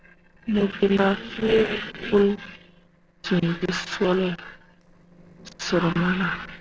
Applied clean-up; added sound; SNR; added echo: neural separator model SepFormer DNS4.